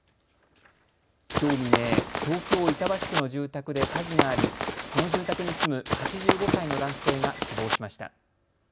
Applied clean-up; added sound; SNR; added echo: none; Run; -4 dB; none.